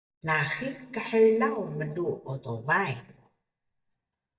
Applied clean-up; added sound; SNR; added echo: neural mask model DeepFilterNet 3.